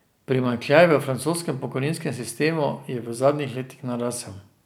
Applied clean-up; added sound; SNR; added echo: none; none; none; none.